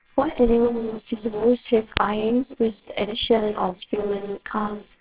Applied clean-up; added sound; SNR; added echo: neural separator model SepFormer WHAMR!.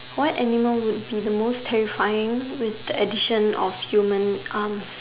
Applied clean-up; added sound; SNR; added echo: none; none; none; none.